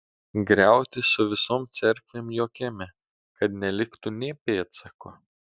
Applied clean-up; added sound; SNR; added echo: none; none; none; none.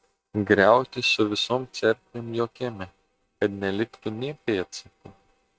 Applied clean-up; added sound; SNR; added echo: neural mask model RNNoise.